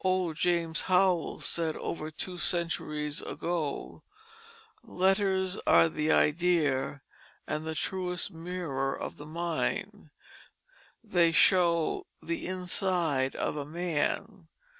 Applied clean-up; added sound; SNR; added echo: none; none; none; none.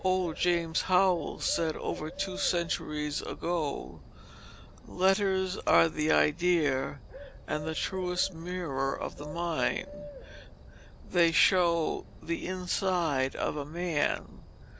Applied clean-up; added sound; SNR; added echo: none; Bird; 15 dB; none.